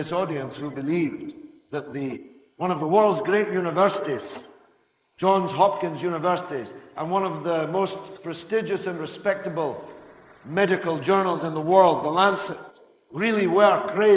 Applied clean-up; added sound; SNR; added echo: neural mask model Resemble Enhance denoiser.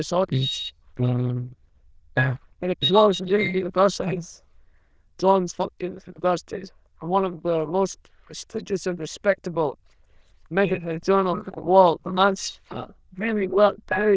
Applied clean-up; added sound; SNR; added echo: neural diffusion model UNIVERSE++.